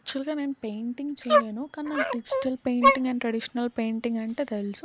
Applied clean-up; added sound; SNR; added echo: none; Dog; -2 dB; none.